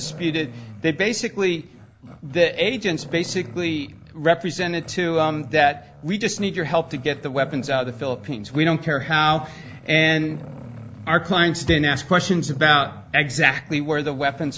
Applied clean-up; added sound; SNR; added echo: none; Growling; 18 dB; none.